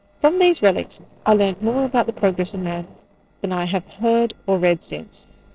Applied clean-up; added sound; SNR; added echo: neural separator model SepFormer DNS4.